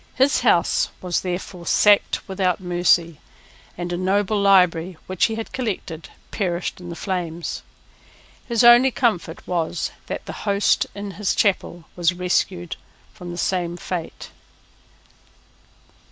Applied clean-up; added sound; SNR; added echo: none; none; none; none.